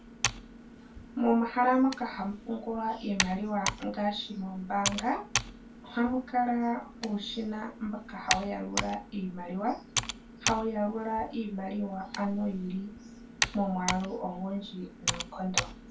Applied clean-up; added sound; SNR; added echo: none; Computer keyboard; 6 dB; reverberation time 0.2 s.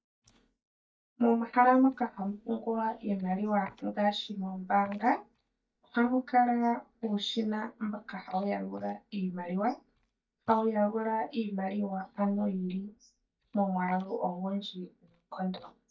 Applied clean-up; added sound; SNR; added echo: neural mask model DeepFilterNet 3.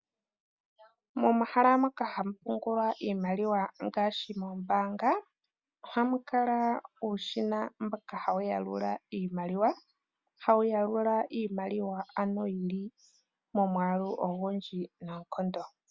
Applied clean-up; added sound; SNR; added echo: none; none; none; none.